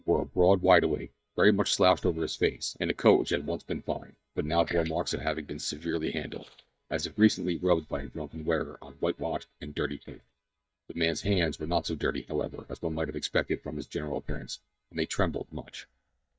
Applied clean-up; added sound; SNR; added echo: neural mask model DeepFilterNet 3.